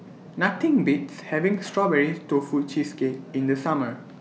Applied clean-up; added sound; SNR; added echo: none; none; none; none.